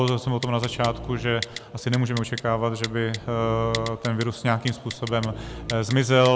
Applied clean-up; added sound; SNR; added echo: none; Typing + Dog; 13 dB; none.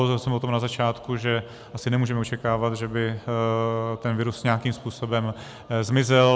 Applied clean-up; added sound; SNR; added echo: none; none; none; none.